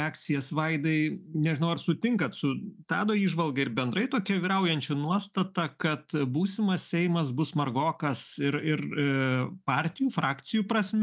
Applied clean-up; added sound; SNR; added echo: none; none; none; none.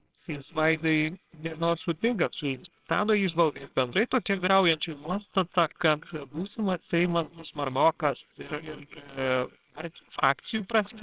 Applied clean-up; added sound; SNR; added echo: neural separator model SepFormer WHAMR!.